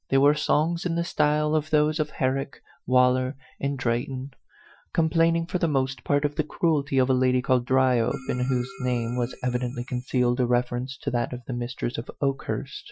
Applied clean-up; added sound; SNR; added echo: classical method Wiener filter.